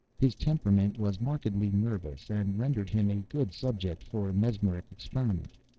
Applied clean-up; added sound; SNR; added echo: neural separator model SepFormer DNS4.